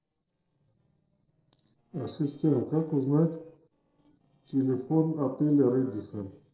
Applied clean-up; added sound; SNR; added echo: neural separator model SepFormer DNS4.